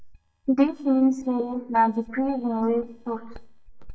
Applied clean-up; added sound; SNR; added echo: neural mask model DeepFilterNet 3.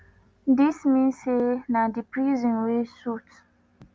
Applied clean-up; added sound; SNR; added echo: none; none; none; none.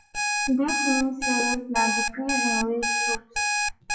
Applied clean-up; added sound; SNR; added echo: classical method WPE with log-MMSE.